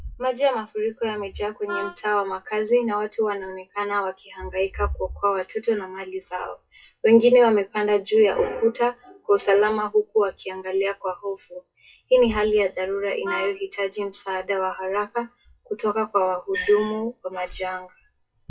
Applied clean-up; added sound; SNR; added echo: classical method WPE with log-MMSE.